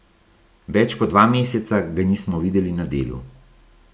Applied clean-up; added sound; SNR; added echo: none; none; none; none.